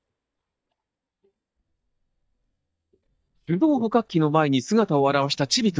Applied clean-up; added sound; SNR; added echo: neural mask model DeepFilterNet 3.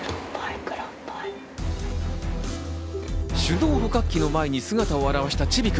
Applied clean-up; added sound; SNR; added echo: none; Plucked string instrument; 14 dB; none.